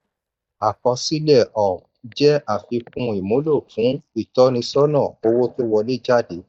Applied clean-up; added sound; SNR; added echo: neural mask model DeepFilterNet 3.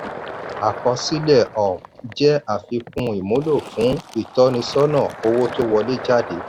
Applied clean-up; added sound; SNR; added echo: none; Fill (with liquid); 13 dB; none.